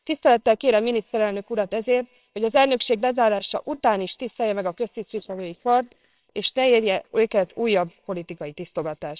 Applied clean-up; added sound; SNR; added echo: neural separator model SepFormer WHAMR!.